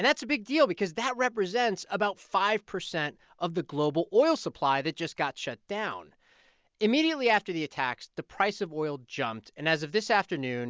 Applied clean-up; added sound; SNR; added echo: none; none; none; none.